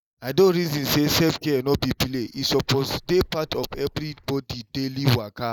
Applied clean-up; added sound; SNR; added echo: neural mask model Resemble Enhance denoiser.